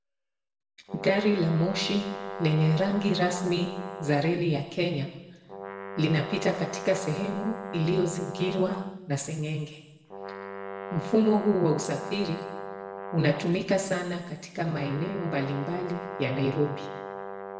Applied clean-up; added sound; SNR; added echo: none; Brass instrument; 10 dB; reverberation time 1.0 s.